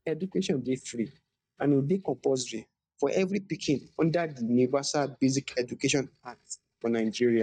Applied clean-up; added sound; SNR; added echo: neural mask model DeepFilterNet 3.